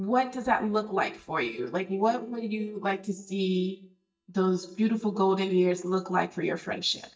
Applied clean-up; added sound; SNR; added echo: neural mask model DeepFilterNet 3.